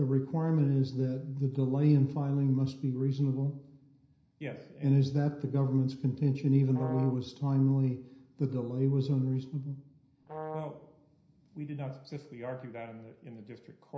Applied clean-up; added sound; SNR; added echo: none; Brass instrument; 11 dB; reverberation time 0.5 s.